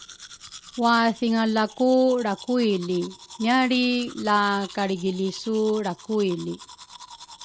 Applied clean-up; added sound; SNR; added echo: none; Domestic sounds, home sounds; 20 dB; none.